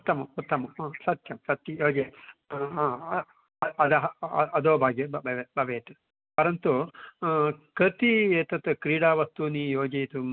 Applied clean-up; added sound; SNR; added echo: none; none; none; none.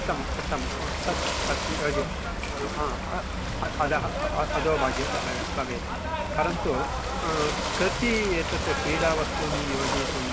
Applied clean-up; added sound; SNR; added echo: none; Ocean / Boat, Water vehicle; -1 dB; none.